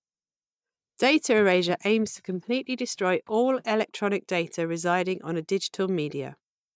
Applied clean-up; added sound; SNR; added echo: neural mask model DeepFilterNet 3.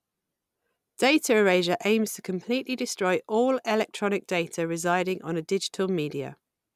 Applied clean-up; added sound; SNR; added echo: none; none; none; none.